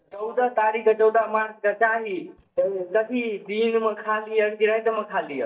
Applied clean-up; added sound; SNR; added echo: neural mask model DeepFilterNet 3.